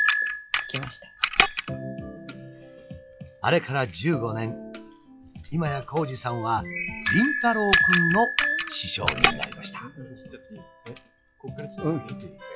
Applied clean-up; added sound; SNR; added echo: classical method log-MMSE.